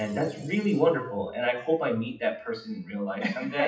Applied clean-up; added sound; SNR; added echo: classical method WPE with log-MMSE.